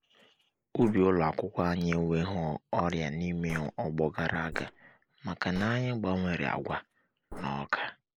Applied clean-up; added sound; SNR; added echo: neural mask model Resemble Enhance denoiser.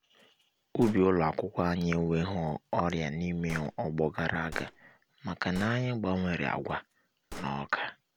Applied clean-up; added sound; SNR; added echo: none; Gunshot, gunfire; 19 dB; none.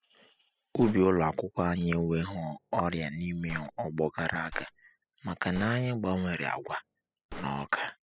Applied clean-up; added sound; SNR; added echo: classical method spectral subtraction.